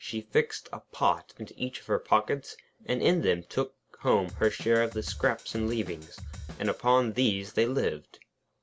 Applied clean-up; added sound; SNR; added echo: none; Drum kit; 13 dB; none.